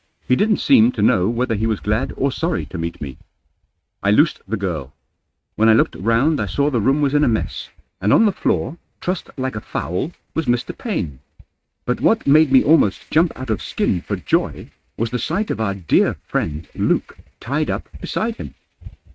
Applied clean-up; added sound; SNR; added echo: neural mask model RNNoise.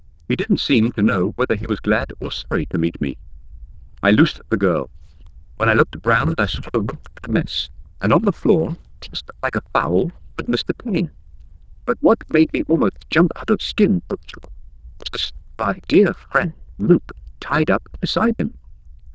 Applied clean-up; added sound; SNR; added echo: neural diffusion model UNIVERSE++.